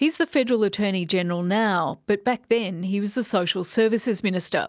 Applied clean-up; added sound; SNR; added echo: none; none; none; none.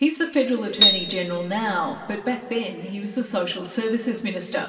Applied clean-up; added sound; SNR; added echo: none; Piano; -4 dB; reverberation time 2.2 s.